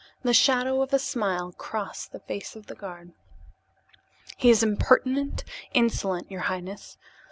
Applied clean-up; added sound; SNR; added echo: none; none; none; none.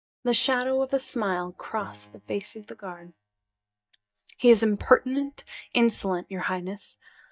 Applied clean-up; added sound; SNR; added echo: neural mask model DeepFilterNet 3.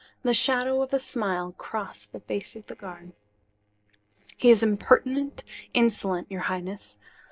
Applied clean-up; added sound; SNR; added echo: neural separator model SepFormer DNS4.